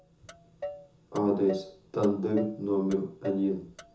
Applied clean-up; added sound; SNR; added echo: none; Motor vehicle (road); 13 dB; reverberation time 0.5 s.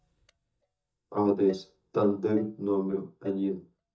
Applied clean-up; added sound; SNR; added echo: neural mask model DeepFilterNet 3.